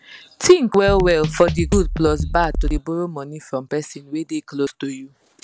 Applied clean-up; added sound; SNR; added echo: none; Drum kit; 3 dB; none.